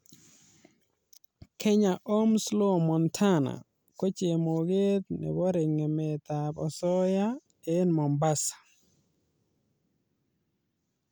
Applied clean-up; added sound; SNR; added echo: none; none; none; none.